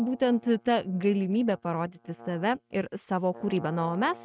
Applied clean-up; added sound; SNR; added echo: neural mask model RNNoise.